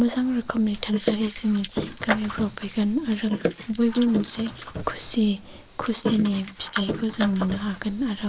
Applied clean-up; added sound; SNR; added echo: neural mask model Resemble Enhance denoiser.